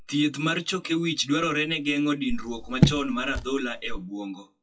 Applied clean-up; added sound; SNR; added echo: classical method WPE with log-MMSE.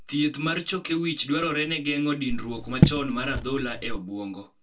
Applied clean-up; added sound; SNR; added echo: none; Raindrop / Drip; -3 dB; reverberation time 0.2 s.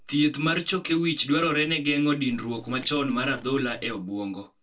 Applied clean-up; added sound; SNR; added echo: neural separator model SepFormer DNS4.